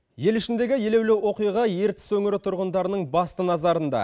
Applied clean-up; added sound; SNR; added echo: none; none; none; none.